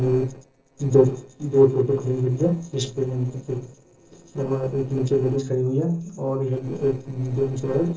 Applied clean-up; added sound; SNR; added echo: neural separator model SepFormer DNS4.